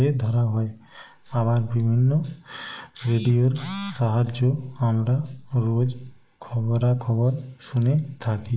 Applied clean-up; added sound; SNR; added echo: neural mask model Resemble Enhance denoiser.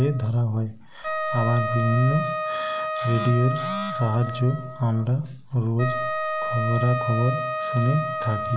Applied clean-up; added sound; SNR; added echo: none; Wind instrument, woodwind instrument; 5 dB; none.